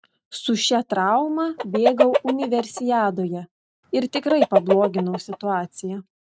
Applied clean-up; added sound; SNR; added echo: neural mask model RNNoise.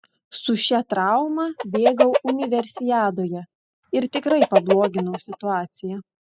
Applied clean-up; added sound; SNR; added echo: classical method spectral subtraction.